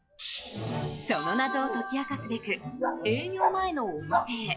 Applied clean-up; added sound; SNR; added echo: classical method log-MMSE.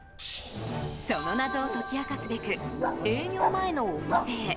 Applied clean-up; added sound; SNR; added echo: none; Bark; 5 dB; none.